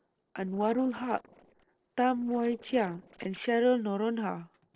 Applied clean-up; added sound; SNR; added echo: neural separator model SepFormer DNS4.